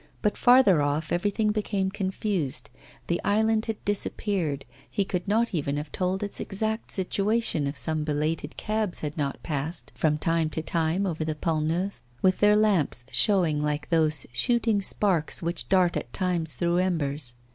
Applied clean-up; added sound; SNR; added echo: none; none; none; none.